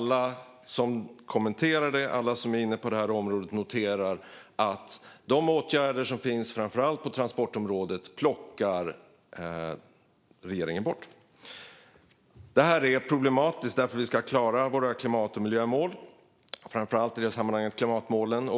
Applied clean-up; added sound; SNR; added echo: none; none; none; none.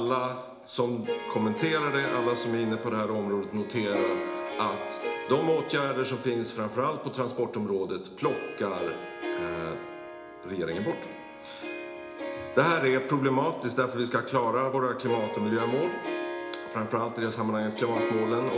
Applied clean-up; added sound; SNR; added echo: none; Harp; 7 dB; reverberation time 0.8 s.